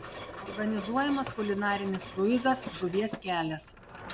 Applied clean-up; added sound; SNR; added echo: none; Mechanisms; 12 dB; none.